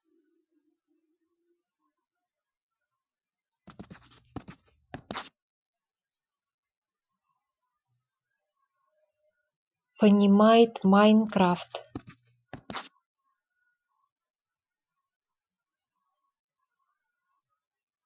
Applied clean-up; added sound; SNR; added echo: classical method Wiener filter.